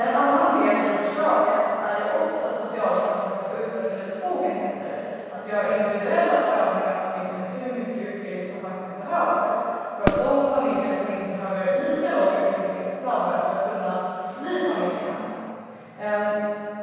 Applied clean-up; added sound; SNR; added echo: none; Fireworks; 9 dB; reverberation time 2.2 s.